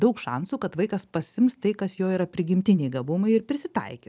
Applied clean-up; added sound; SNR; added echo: none; none; none; none.